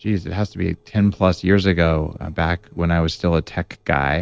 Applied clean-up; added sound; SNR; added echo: neural separator model SepFormer DNS4.